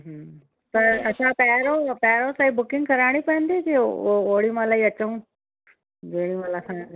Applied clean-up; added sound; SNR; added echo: neural separator model SepFormer DNS4.